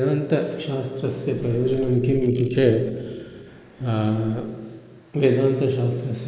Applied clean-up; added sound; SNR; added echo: neural mask model Resemble Enhance denoiser.